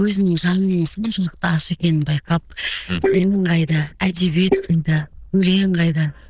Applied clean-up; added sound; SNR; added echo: neural diffusion model UNIVERSE++.